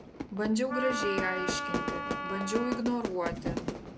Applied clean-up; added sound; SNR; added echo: none; Fire / Fireworks + Wind instrument, woodwind instrument; 1 dB; none.